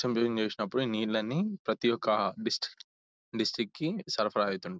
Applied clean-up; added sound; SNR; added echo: none; none; none; none.